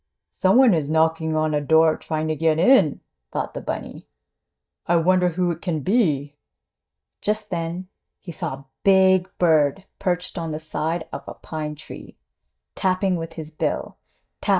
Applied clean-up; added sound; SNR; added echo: neural mask model DeepFilterNet 3.